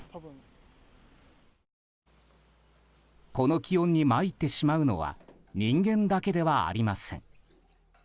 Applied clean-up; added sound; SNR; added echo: none; none; none; none.